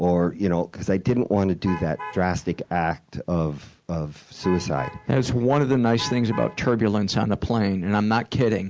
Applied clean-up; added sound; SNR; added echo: none; Alarm / Truck; 16 dB; none.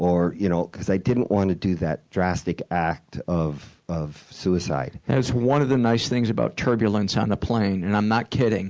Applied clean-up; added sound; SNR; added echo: none; none; none; none.